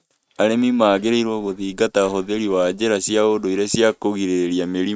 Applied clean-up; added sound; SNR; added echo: neural mask model RNNoise.